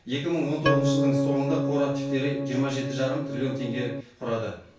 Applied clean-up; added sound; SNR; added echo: none; Organ; -2 dB; reverberation time 0.3 s.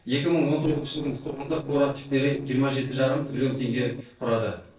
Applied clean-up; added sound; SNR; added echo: neural separator model SepFormer DNS4.